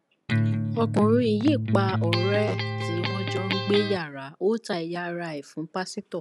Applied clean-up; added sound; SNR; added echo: none; Electric guitar; 0 dB; none.